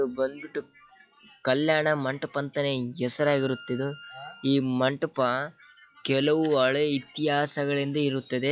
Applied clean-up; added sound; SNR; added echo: classical method log-MMSE.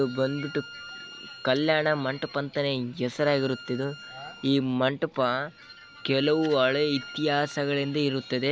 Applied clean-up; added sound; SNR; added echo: none; Bowed string instrument; 18 dB; none.